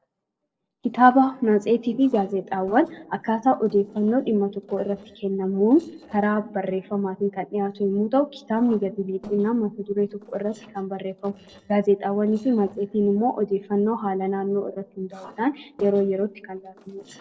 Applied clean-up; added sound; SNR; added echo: neural separator model SepFormer DNS4.